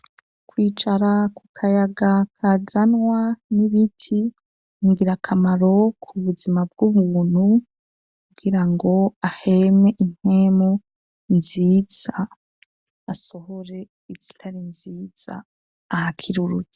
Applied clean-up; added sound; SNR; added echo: none; none; none; none.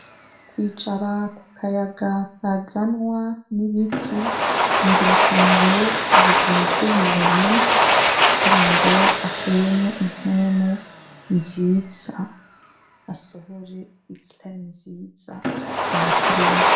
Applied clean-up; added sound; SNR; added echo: none; Domestic sounds, home sounds; -2 dB; reverberation time 0.4 s.